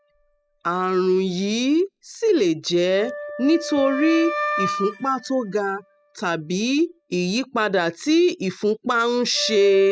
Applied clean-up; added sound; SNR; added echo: classical method spectral subtraction.